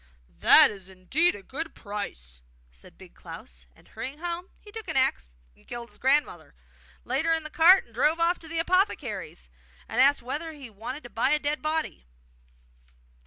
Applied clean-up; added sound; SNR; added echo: none; none; none; none.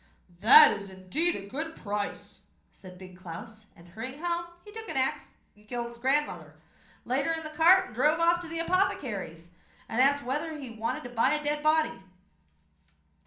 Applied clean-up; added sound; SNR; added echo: none; none; none; reverberation time 0.6 s.